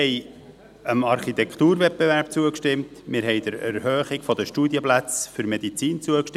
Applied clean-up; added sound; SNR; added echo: none; none; none; none.